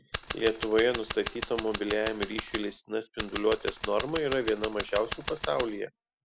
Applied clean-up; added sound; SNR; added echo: none; Scissors; -4 dB; none.